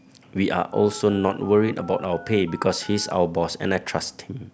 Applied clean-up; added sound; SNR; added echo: none; Telephone; 19 dB; none.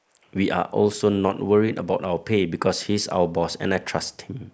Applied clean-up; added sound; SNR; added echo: neural mask model Resemble Enhance denoiser.